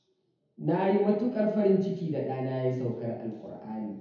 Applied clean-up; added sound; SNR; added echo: none; none; none; reverberation time 0.9 s.